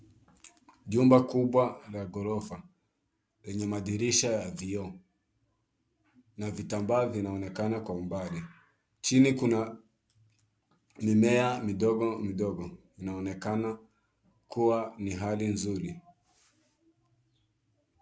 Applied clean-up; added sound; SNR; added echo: none; none; none; none.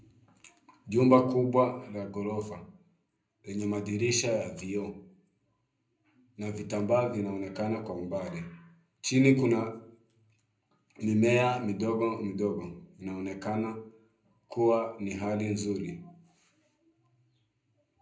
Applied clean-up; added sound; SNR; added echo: none; none; none; reverberation time 0.4 s.